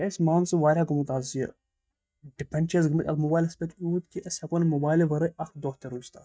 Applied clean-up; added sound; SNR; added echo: neural mask model DeepFilterNet 3.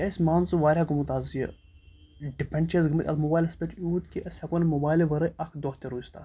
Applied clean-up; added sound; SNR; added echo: none; none; none; none.